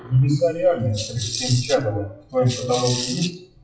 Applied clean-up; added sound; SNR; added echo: classical method WPE with log-MMSE.